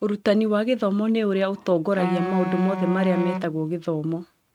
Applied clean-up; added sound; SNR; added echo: neural mask model RNNoise.